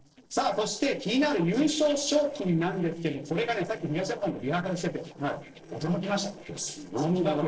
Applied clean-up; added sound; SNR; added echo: neural separator model SepFormer DNS4.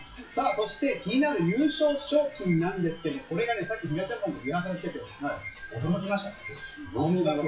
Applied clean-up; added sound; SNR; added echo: classical method WPE with log-MMSE.